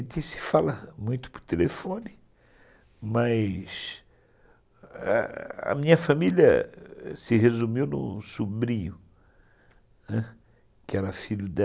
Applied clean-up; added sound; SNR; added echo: none; none; none; none.